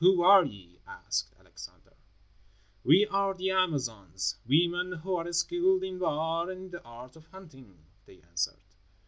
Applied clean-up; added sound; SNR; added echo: none; none; none; none.